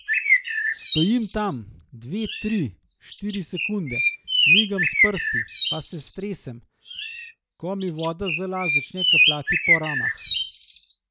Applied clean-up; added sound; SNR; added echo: none; Bird; -5 dB; none.